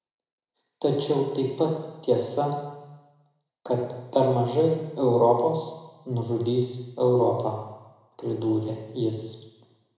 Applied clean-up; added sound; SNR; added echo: none; none; none; reverberation time 1.0 s.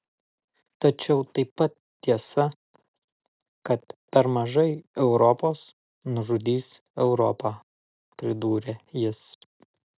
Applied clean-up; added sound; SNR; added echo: none; none; none; none.